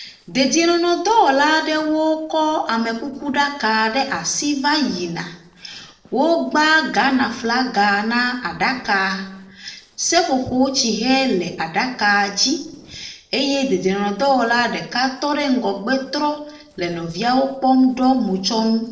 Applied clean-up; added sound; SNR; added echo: neural separator model SepFormer DNS4.